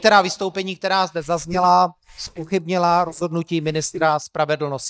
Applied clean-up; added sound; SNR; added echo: neural mask model DeepFilterNet 3.